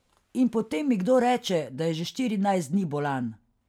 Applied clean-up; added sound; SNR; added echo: none; none; none; none.